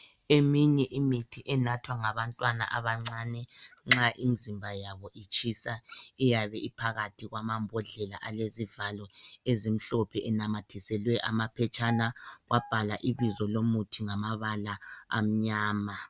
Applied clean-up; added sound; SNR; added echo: none; Guitar; 15 dB; none.